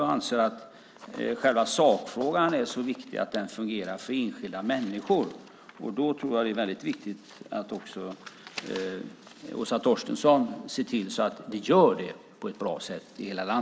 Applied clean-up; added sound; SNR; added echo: none; none; none; none.